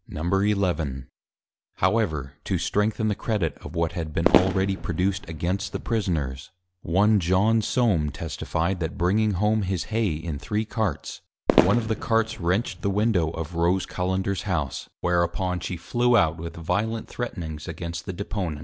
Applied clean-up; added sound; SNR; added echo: none; Fireworks; 2 dB; none.